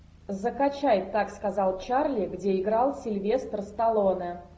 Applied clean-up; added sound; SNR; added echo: none; none; none; none.